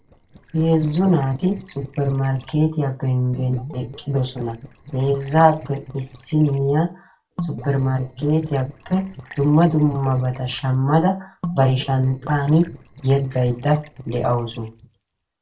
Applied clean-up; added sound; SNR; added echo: neural separator model SepFormer DNS4.